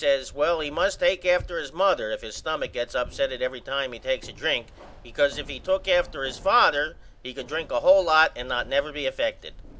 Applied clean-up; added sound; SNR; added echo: none; Keys jangling; 19 dB; none.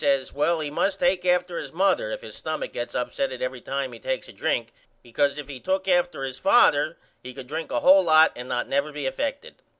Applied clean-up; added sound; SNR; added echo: none; none; none; none.